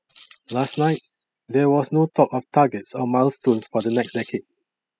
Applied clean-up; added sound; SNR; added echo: classical method spectral subtraction.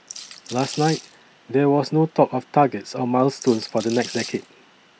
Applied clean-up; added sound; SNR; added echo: none; Rattle / Rattle (instrument); 14 dB; none.